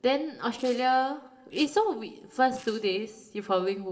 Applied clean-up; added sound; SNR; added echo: neural separator model SepFormer DNS4.